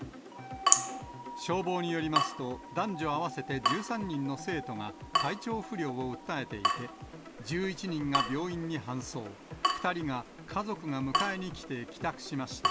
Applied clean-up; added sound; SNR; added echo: none; Drip / Water tap, faucet; 1 dB; none.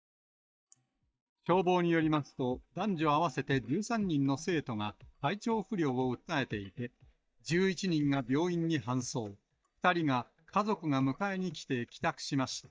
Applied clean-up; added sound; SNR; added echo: neural mask model DeepFilterNet 3.